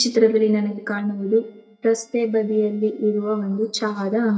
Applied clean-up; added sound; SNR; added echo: neural mask model DeepFilterNet 3.